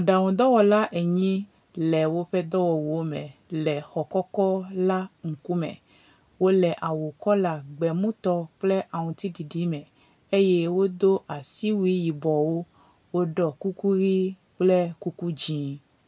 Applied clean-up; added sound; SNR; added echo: none; none; none; none.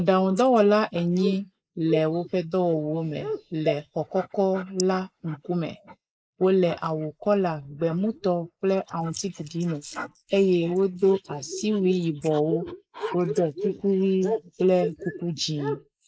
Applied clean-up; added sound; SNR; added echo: neural mask model Resemble Enhance denoiser.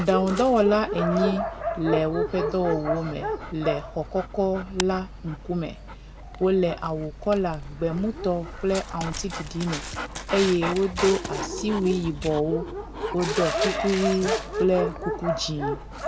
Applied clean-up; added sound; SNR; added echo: none; Dog + Dog; 5 dB; none.